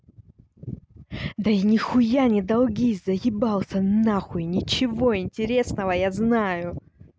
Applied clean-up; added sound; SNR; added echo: none; none; none; none.